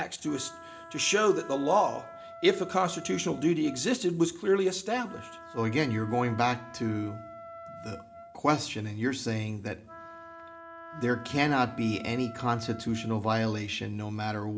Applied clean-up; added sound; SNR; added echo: none; Wind instrument, woodwind instrument; 17 dB; reverberation time 0.4 s.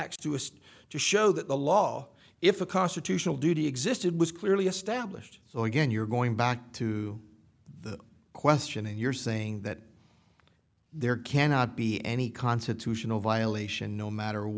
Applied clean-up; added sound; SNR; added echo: none; none; none; none.